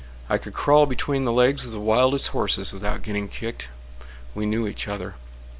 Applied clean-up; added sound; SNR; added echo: none; none; none; none.